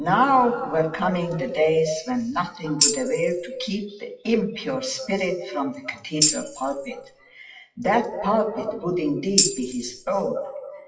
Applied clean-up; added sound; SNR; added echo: classical method WPE with log-MMSE.